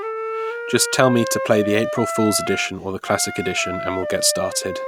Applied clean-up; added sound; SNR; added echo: none; Wind instrument, woodwind instrument; 5 dB; none.